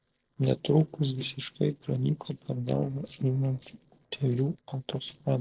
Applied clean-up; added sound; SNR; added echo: neural separator model SepFormer DNS4.